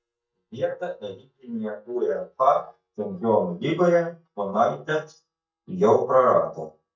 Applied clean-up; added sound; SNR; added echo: neural mask model DeepFilterNet 3.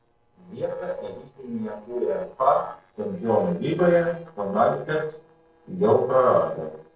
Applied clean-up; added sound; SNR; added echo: neural separator model SepFormer DNS4.